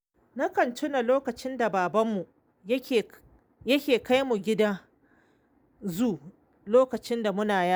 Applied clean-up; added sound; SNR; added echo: none; none; none; none.